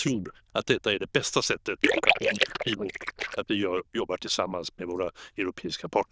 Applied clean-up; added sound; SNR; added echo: neural diffusion model UNIVERSE++.